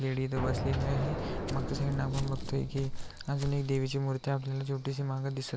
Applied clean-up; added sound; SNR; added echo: none; Explosion + Walk, footsteps; 3 dB; none.